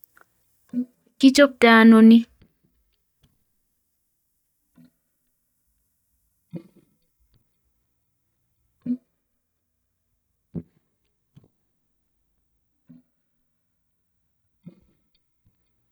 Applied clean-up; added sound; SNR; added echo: neural mask model DeepFilterNet 3.